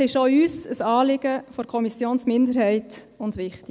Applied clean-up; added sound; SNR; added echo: none; none; none; none.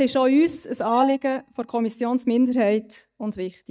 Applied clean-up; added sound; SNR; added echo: neural mask model DeepFilterNet 3.